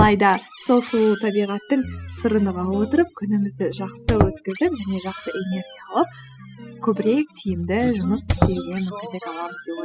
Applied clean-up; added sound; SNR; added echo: classical method spectral subtraction.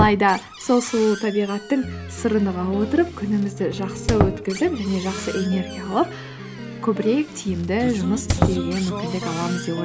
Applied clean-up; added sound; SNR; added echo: none; Squeak; 8 dB; none.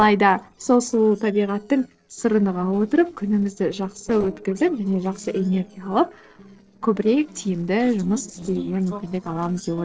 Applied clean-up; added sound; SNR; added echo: neural separator model SepFormer DNS4.